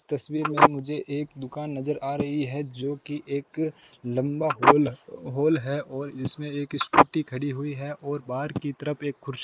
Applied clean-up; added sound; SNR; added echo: neural mask model Resemble Enhance denoiser.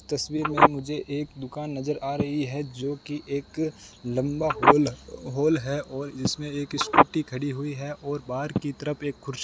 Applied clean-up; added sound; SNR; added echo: none; Telephone; -2 dB; none.